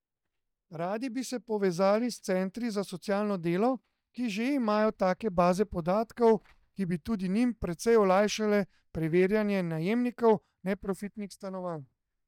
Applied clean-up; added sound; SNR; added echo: neural mask model DeepFilterNet 3.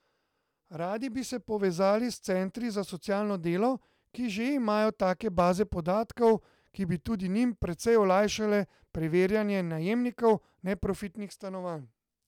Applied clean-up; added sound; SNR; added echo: none; none; none; none.